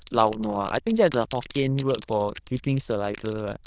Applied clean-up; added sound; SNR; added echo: neural diffusion model UNIVERSE++.